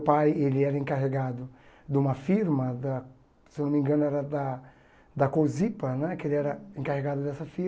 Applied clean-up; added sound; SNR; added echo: none; none; none; none.